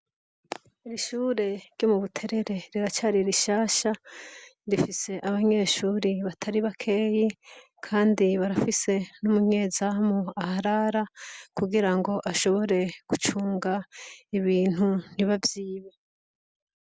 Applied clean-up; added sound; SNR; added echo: none; none; none; none.